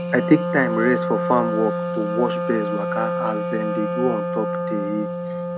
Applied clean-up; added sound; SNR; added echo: none; Wind instrument, woodwind instrument; 1 dB; none.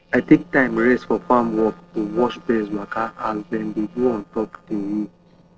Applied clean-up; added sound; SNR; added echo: neural separator model SepFormer DNS4.